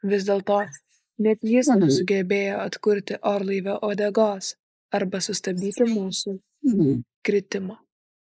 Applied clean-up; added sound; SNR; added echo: neural mask model Resemble Enhance denoiser.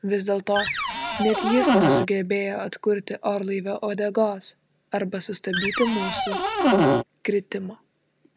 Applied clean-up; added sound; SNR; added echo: none; Cupboard open or close; -4 dB; none.